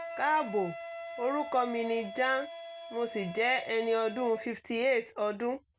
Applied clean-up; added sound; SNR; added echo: none; Wind instrument, woodwind instrument; 12 dB; none.